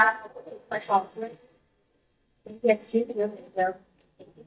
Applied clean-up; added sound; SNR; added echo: neural mask model DeepFilterNet 3.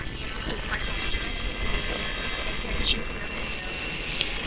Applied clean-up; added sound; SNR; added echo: neural separator model SepFormer WHAMR!.